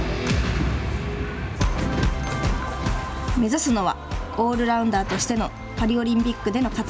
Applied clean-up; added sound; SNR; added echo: none; none; none; none.